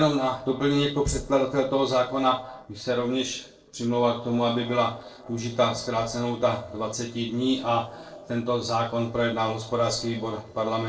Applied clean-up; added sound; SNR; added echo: neural separator model SepFormer DNS4.